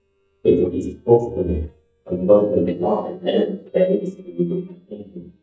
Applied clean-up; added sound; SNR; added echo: neural mask model DeepFilterNet 3.